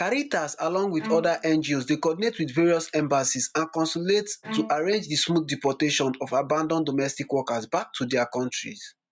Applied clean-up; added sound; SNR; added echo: none; Bowed string instrument; 14 dB; none.